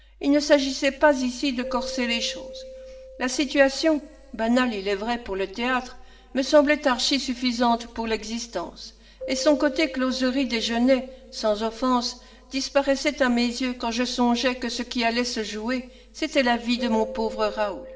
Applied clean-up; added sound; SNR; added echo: none; Keyboard (musical); 18 dB; reverberation time 1.6 s.